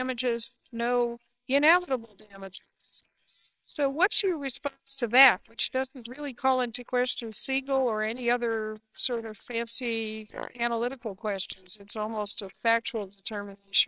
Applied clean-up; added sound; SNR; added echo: neural separator model SepFormer WHAMR!.